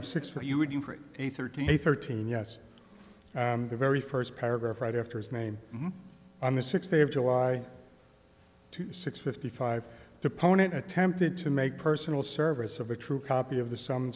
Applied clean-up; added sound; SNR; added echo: none; none; none; none.